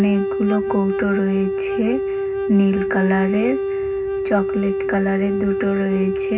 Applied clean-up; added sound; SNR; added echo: none; Wind instrument, woodwind instrument; 1 dB; reverberation time 0.4 s.